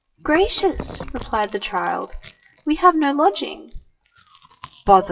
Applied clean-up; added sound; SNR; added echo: classical method WPE with log-MMSE.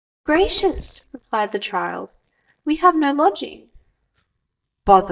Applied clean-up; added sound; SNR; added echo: neural mask model DeepFilterNet 3.